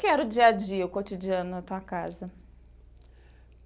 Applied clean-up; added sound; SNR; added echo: none; none; none; none.